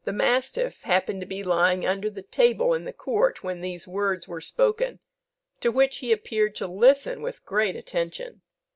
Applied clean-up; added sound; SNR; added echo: none; none; none; none.